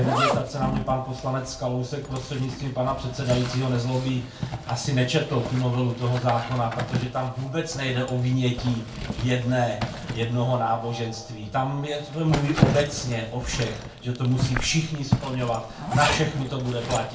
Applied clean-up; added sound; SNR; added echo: none; Zipper (clothing); 6 dB; reverberation time 0.4 s.